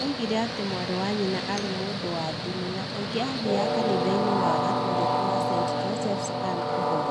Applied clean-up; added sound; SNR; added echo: none; Train; -3 dB; none.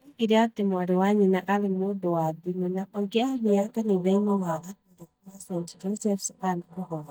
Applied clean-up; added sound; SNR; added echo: neural mask model DeepFilterNet 3.